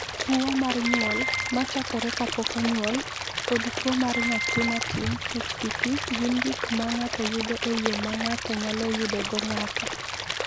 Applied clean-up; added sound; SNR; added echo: none; Stream / Liquid + Piano; 1 dB; none.